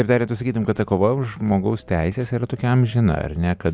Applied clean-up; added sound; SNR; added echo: none; none; none; none.